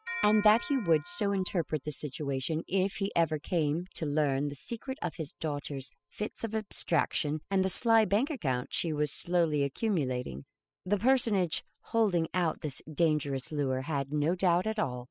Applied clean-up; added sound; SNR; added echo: classical method spectral subtraction.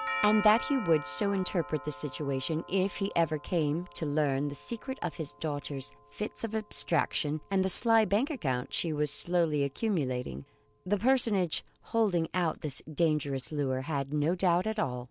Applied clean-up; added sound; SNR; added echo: none; Doorbell; 16 dB; none.